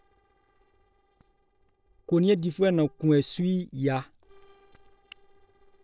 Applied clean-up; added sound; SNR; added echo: neural separator model SepFormer DNS4.